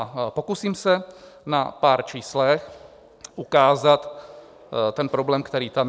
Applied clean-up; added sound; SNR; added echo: none; none; none; none.